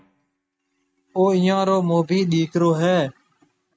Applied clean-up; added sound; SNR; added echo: neural mask model RNNoise.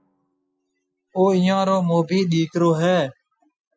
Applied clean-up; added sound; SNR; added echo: classical method Wiener filter.